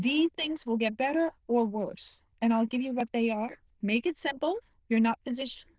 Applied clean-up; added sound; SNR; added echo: neural diffusion model UNIVERSE++.